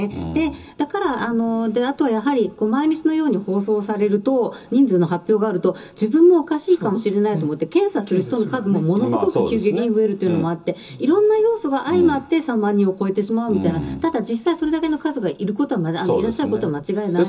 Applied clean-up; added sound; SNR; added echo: none; none; none; reverberation time 0.2 s.